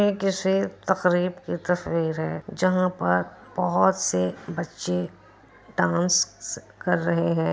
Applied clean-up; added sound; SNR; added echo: none; none; none; none.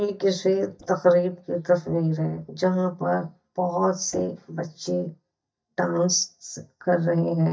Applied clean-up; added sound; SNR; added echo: neural mask model DeepFilterNet 3.